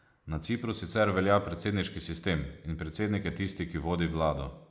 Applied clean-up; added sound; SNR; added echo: none; none; none; none.